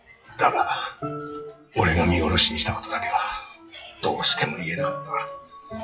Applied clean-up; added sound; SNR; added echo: classical method WPE with log-MMSE.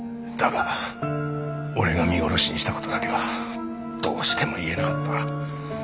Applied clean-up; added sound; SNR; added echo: none; none; none; none.